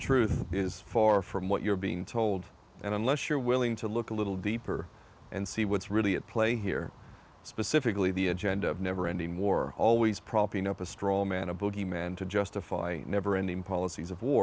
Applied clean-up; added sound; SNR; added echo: none; none; none; none.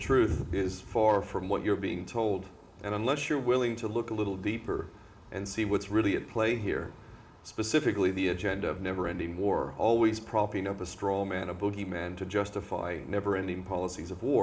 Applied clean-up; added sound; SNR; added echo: none; none; none; reverberation time 2.7 s.